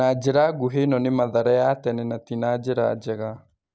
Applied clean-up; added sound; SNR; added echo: none; none; none; none.